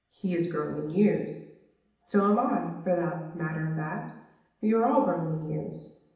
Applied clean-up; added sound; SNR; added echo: none; none; none; reverberation time 0.8 s.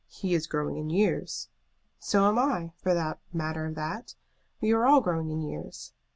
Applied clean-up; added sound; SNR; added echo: none; none; none; none.